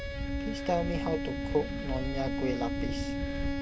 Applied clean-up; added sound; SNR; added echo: none; Bowed string instrument + Wind; -2 dB; none.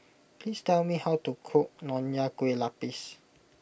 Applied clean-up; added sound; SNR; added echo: none; none; none; none.